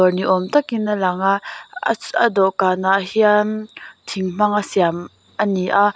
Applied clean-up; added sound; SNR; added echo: none; none; none; none.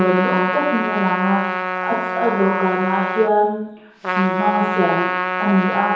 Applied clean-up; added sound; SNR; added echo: none; Trumpet; 2 dB; reverberation time 1.0 s.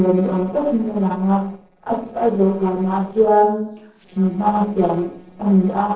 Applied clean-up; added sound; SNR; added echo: neural separator model SepFormer DNS4.